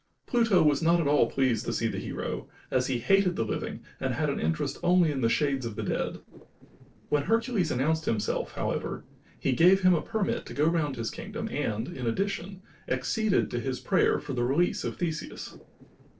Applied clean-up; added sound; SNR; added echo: neural separator model SepFormer DNS4.